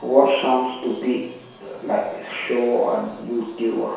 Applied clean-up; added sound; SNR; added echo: none; none; none; reverberation time 0.7 s.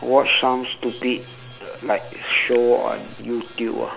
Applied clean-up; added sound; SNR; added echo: none; none; none; none.